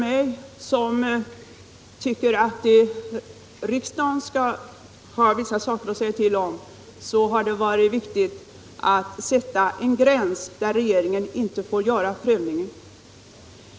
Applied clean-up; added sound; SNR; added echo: none; none; none; none.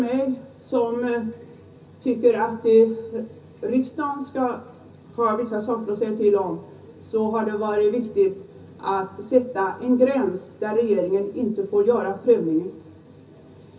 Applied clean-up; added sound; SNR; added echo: none; none; none; reverberation time 0.3 s.